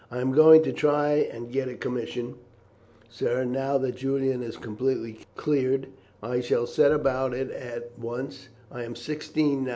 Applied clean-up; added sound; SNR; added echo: none; none; none; none.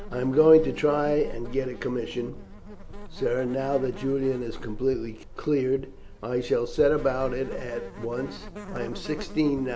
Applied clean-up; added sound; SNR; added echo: none; Insect; 11 dB; none.